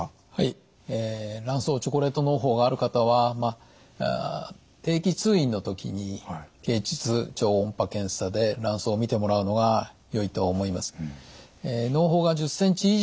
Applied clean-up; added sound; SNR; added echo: none; none; none; none.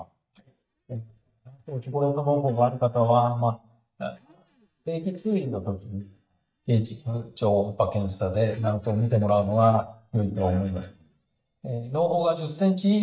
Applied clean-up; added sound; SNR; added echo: neural mask model DeepFilterNet 3.